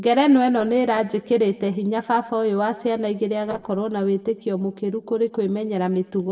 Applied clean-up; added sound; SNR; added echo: neural separator model SepFormer DNS4.